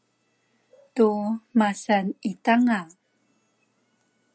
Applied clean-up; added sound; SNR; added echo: none; none; none; none.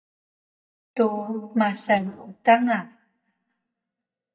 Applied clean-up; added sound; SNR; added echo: neural mask model DeepFilterNet 3.